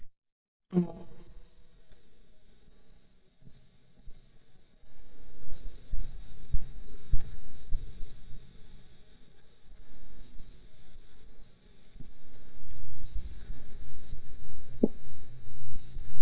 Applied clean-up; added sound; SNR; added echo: neural mask model DeepFilterNet 3.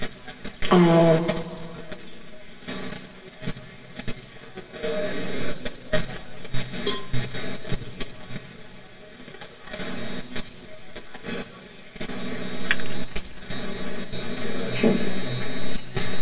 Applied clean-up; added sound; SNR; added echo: none; Cowbell; 16 dB; reverberation time 2.0 s.